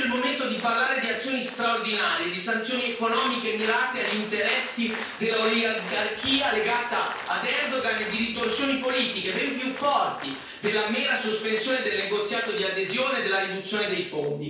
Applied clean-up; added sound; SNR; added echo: none; Applause; 14 dB; reverberation time 0.5 s.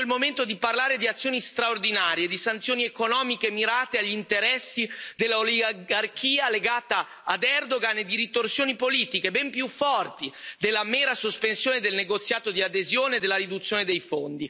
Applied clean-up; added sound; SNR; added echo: none; none; none; none.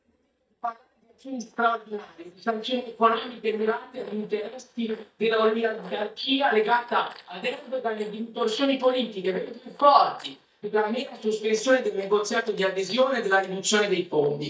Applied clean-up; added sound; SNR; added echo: neural mask model DeepFilterNet 3.